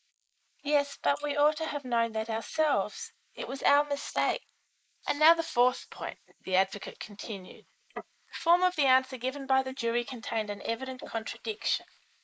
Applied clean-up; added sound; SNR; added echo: neural mask model Resemble Enhance denoiser.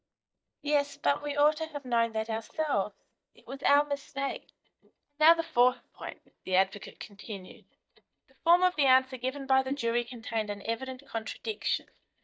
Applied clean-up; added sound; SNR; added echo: neural mask model DeepFilterNet 3.